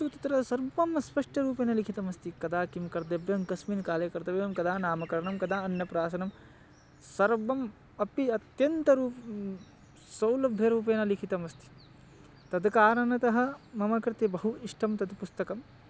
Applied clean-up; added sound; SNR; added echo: none; none; none; none.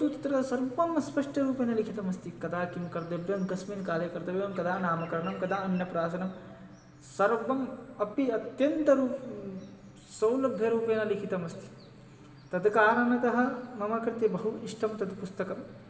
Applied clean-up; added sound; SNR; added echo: none; none; none; reverberation time 2.0 s.